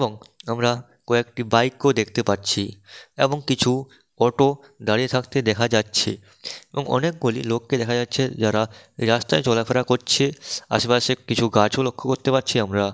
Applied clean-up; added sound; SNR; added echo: none; none; none; none.